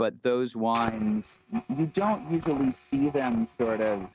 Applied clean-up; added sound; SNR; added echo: neural mask model RNNoise.